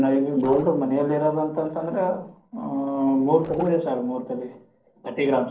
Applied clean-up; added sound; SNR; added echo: neural separator model SepFormer DNS4.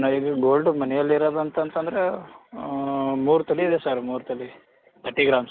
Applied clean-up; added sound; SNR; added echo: none; none; none; none.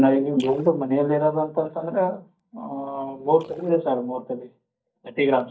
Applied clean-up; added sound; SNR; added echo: neural mask model DeepFilterNet 3.